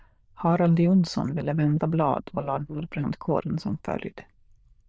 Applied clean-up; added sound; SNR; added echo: neural diffusion model UNIVERSE++.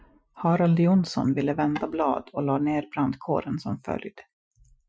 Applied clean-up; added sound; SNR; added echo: classical method Wiener filter.